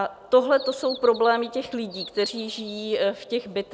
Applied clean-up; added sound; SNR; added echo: none; Bird vocalization, bird call, bird song; 15 dB; none.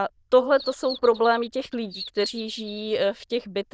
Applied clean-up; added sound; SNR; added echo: neural diffusion model UNIVERSE++.